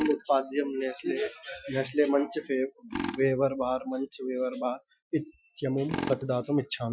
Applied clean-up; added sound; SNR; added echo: classical method Wiener filter.